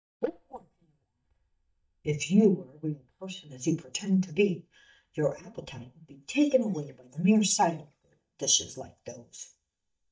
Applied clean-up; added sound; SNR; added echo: neural mask model DeepFilterNet 3.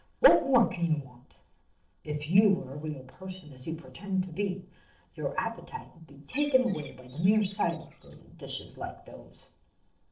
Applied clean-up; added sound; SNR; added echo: neural separator model SepFormer DNS4.